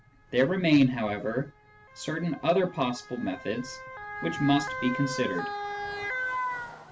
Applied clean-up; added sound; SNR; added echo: none; Motor vehicle (road) / Siren; 8 dB; none.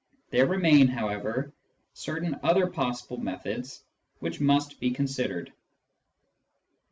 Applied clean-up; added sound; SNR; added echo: none; none; none; none.